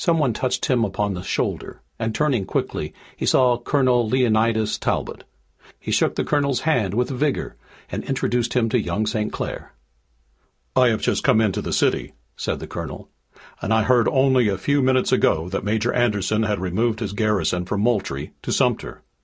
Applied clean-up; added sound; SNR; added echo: none; none; none; none.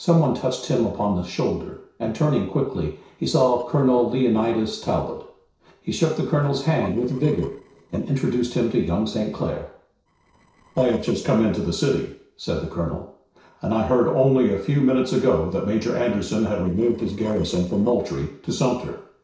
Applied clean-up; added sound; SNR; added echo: neural separator model SepFormer DNS4.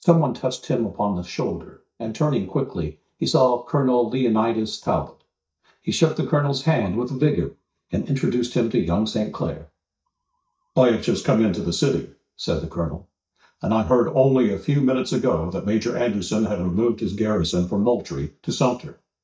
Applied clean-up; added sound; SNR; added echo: neural mask model DeepFilterNet 3.